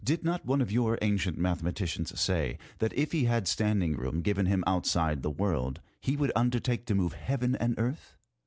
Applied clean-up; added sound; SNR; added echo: none; none; none; none.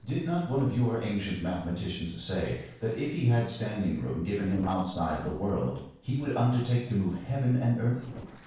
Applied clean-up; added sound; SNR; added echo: neural separator model SepFormer DNS4.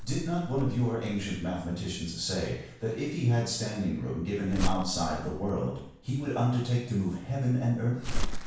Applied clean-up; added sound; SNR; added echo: none; Crumpling, crinkling; 6 dB; reverberation time 0.7 s.